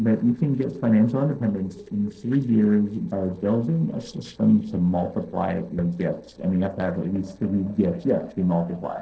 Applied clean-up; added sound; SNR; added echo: neural separator model SepFormer DNS4.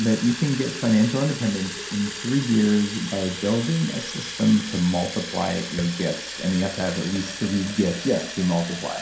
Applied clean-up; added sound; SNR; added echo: none; Fill (with liquid) / Water tap, faucet; 10 dB; reverberation time 0.5 s.